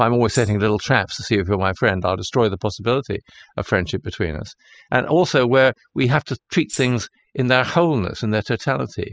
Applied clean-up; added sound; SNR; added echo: classical method spectral subtraction.